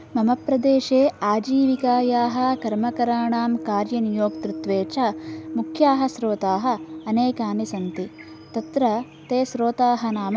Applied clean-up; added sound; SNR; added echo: none; none; none; none.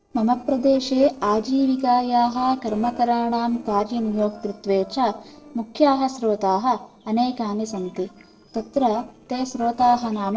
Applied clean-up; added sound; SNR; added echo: neural separator model SepFormer DNS4.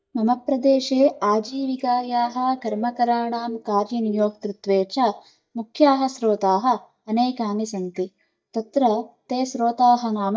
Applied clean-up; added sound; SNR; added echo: neural mask model DeepFilterNet 3.